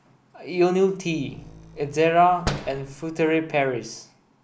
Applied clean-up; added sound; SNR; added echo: none; Slam; 13 dB; none.